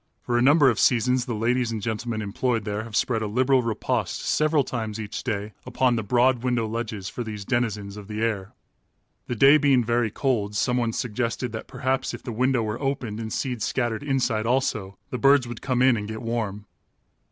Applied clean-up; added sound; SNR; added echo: none; none; none; none.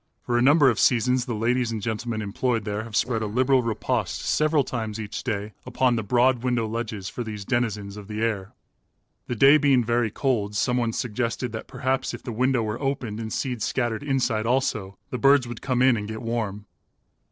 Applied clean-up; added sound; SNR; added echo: neural separator model SepFormer DNS4.